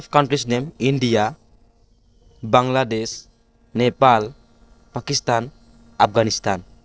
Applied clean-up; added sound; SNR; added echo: neural separator model SepFormer DNS4.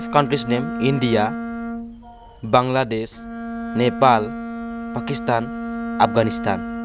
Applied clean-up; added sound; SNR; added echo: none; Bowed string instrument; 7 dB; none.